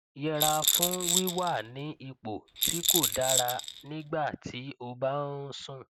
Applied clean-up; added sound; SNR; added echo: none; Rattle; -2 dB; none.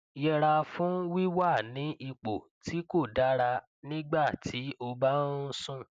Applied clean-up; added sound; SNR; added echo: none; none; none; none.